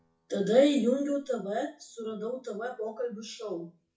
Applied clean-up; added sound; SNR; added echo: classical method WPE with log-MMSE.